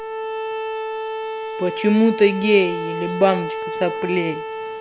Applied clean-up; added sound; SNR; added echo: none; Bowed string instrument; 6 dB; none.